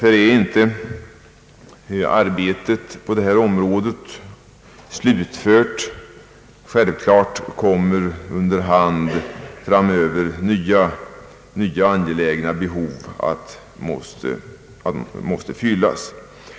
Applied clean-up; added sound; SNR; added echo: none; none; none; none.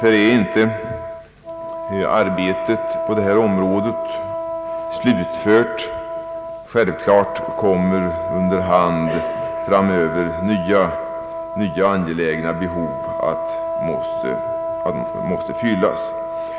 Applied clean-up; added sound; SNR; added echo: none; Wind instrument, woodwind instrument; 5 dB; none.